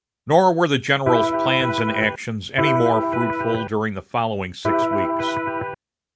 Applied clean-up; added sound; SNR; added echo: none; Electric guitar; -1 dB; none.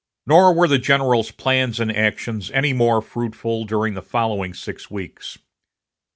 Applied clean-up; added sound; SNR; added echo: none; none; none; none.